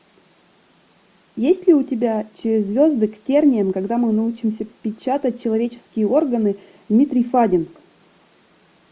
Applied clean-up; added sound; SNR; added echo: none; none; none; none.